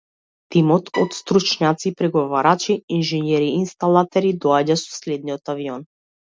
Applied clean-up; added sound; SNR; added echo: none; Bowed string instrument; 15 dB; none.